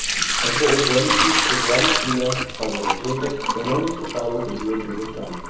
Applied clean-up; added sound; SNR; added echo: none; Sink (filling or washing) / Liquid; -1 dB; reverberation time 1.8 s.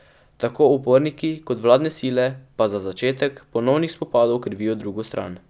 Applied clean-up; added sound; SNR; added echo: none; none; none; none.